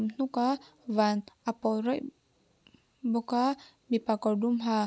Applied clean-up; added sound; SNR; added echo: none; none; none; none.